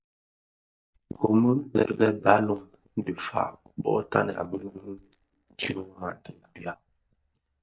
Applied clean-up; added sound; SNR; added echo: neural mask model DeepFilterNet 3.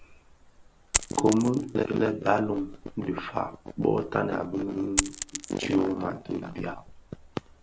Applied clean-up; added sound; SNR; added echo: none; Coin (dropping); 8 dB; none.